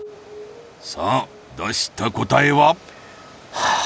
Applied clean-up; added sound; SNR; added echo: none; none; none; none.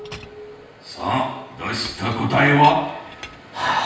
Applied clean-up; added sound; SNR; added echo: none; Chink, clink; 20 dB; reverberation time 0.9 s.